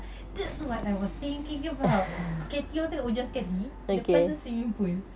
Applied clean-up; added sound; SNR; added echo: none; Livestock, farm animals, working animals + Boom; 19 dB; none.